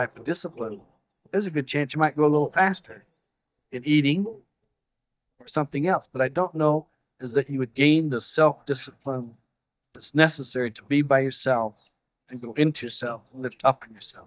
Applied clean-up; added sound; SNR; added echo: neural mask model DeepFilterNet 3.